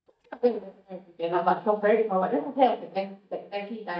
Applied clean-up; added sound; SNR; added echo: neural mask model DeepFilterNet 3.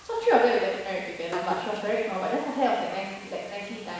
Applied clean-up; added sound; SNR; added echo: none; Buzz; 15 dB; reverberation time 1.1 s.